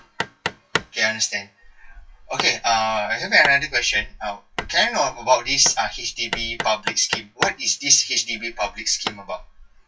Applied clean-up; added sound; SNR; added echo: classical method WPE with log-MMSE.